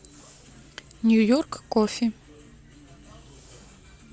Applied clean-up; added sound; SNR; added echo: none; none; none; none.